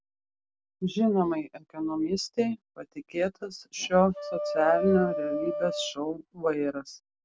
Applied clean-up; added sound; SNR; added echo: none; Wind instrument, woodwind instrument; 5 dB; none.